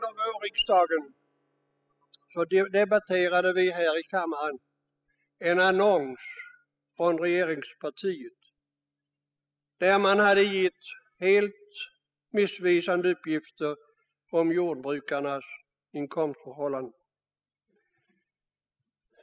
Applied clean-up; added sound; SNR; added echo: classical method spectral subtraction.